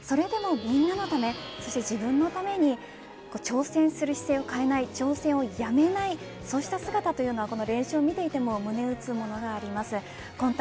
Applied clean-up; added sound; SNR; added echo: none; Plucked string instrument; 19 dB; none.